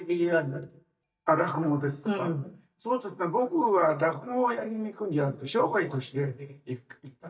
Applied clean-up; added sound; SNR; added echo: neural mask model DeepFilterNet 3.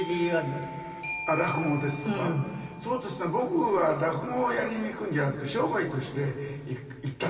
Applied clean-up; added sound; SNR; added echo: none; Doorbell; 14 dB; reverberation time 2.8 s.